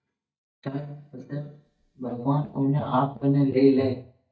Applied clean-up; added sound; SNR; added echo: neural mask model DeepFilterNet 3.